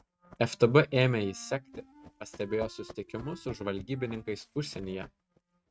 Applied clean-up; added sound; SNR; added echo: neural mask model RNNoise.